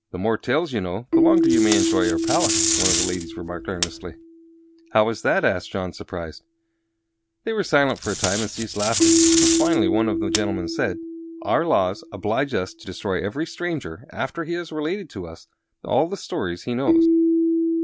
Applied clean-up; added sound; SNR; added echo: none; Keyboard (musical) + Packing tape, duct tape; -1 dB; none.